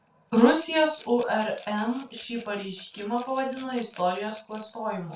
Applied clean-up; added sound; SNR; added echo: none; Rattle / Glass; 19 dB; reverberation time 0.3 s.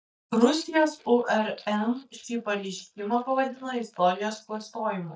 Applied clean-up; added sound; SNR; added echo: neural mask model DeepFilterNet 3.